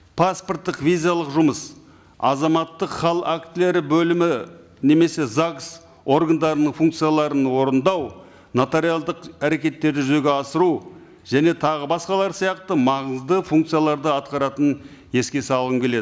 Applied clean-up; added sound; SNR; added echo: none; none; none; none.